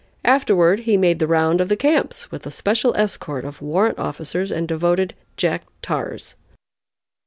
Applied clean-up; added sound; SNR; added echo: none; none; none; none.